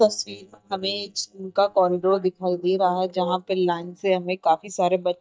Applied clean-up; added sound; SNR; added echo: neural mask model DeepFilterNet 3.